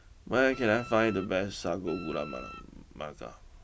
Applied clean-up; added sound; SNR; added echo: none; Wind instrument, woodwind instrument; 16 dB; none.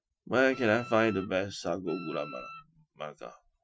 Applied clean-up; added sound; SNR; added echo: classical method Wiener filter.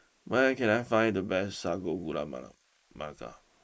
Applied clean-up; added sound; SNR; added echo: neural mask model Resemble Enhance denoiser.